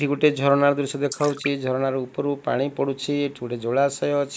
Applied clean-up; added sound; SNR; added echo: neural mask model Resemble Enhance denoiser.